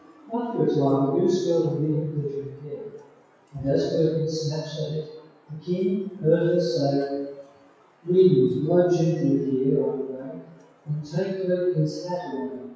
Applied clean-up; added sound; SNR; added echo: classical method WPE with log-MMSE.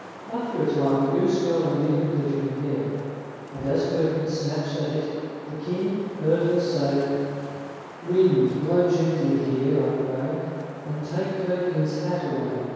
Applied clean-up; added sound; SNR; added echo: none; Wind; 16 dB; reverberation time 2.2 s.